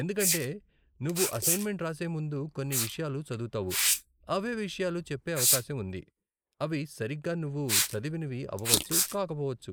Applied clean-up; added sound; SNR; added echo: neural mask model Resemble Enhance denoiser.